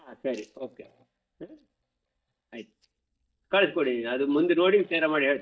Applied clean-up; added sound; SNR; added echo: neural mask model DeepFilterNet 3.